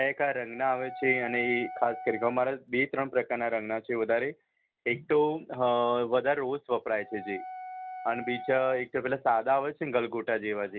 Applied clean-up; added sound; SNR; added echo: none; Wind instrument, woodwind instrument; 13 dB; none.